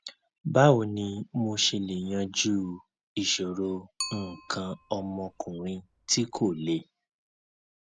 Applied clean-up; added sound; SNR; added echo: none; Bicycle; 14 dB; none.